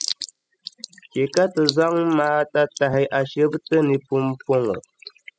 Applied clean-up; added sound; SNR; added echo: classical method spectral subtraction.